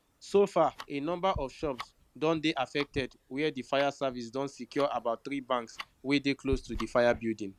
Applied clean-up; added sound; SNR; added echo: none; Tick-tock; 15 dB; none.